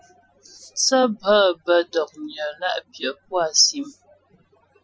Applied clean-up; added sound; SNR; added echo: classical method Wiener filter.